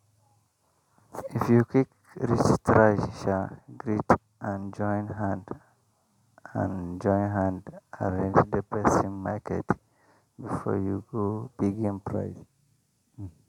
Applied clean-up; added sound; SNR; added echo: none; none; none; none.